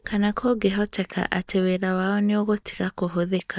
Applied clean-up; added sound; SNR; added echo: neural mask model DeepFilterNet 3.